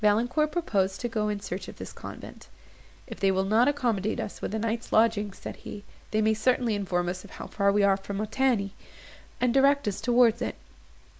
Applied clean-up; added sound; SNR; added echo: none; none; none; none.